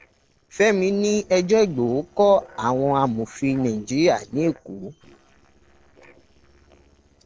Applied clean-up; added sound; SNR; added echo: neural separator model SepFormer DNS4.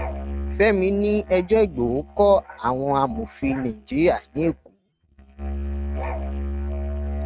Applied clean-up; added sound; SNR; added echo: neural mask model RNNoise.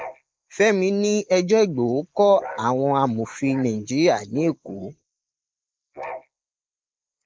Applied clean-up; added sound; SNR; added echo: neural mask model Resemble Enhance denoiser.